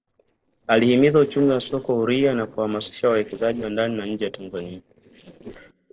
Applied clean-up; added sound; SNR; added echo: neural separator model SepFormer DNS4.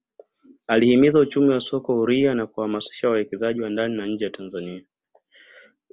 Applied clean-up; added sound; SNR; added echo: none; none; none; none.